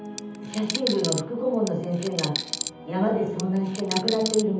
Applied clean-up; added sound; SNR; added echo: none; Coin (dropping); 7 dB; reverberation time 0.8 s.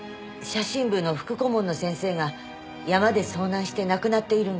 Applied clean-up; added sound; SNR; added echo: none; none; none; none.